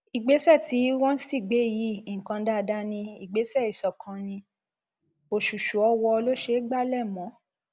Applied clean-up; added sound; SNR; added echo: none; none; none; none.